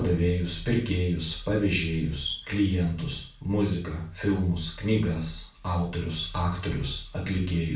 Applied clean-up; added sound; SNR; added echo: none; none; none; reverberation time 0.4 s.